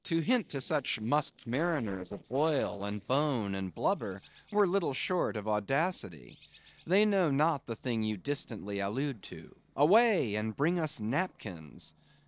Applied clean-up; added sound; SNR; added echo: neural separator model SepFormer DNS4.